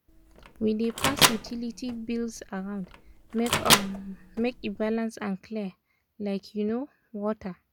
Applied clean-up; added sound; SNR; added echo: none; Microwave oven; -2 dB; none.